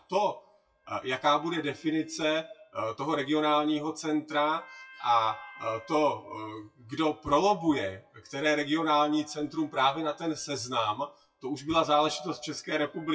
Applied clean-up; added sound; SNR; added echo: classical method WPE with log-MMSE.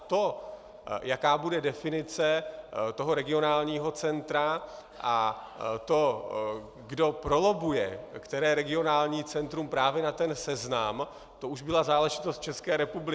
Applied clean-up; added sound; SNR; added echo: none; none; none; none.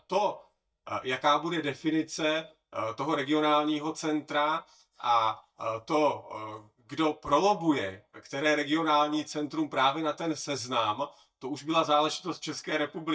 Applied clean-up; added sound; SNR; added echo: neural mask model DeepFilterNet 3.